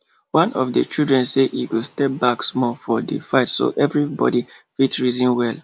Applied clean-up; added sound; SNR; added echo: none; none; none; none.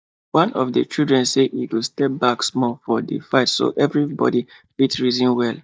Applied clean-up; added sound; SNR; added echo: neural mask model DeepFilterNet 3.